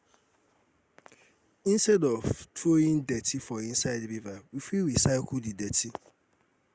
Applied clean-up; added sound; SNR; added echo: none; none; none; none.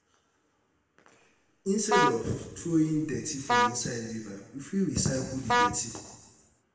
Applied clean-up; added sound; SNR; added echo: none; Vehicle horn, car horn, honking; -1 dB; reverberation time 1.3 s.